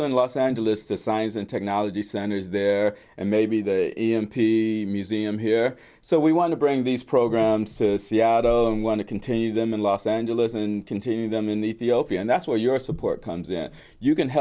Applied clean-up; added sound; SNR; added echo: none; none; none; none.